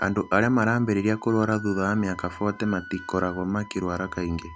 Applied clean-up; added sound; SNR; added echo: none; Wind instrument, woodwind instrument; 18 dB; none.